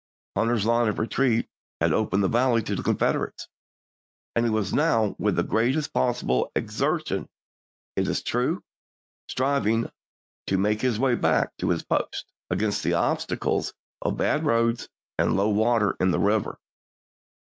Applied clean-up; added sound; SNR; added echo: none; none; none; none.